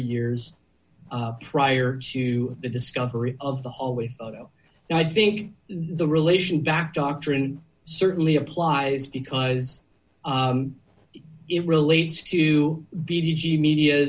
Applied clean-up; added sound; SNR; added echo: none; none; none; none.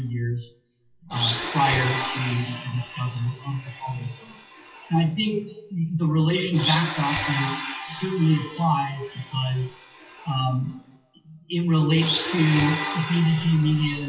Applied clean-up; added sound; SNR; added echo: classical method WPE with log-MMSE.